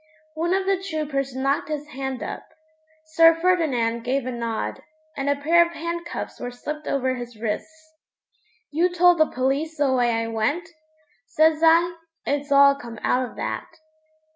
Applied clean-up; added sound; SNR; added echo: none; none; none; none.